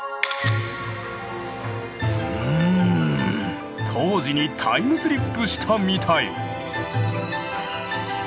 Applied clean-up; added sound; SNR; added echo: none; none; none; none.